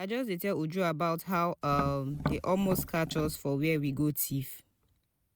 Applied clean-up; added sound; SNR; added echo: none; Tap; 5 dB; none.